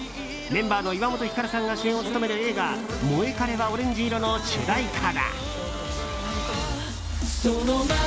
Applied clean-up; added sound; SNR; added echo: none; Buzz; 12 dB; none.